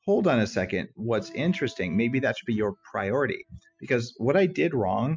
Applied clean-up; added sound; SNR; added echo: classical method spectral subtraction.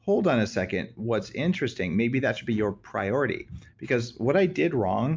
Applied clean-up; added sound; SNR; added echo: none; none; none; none.